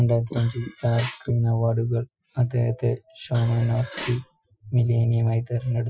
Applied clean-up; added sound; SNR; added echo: classical method Wiener filter.